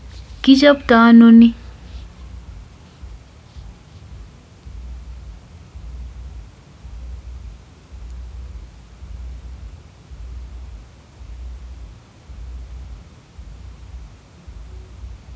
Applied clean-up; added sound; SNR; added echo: none; none; none; none.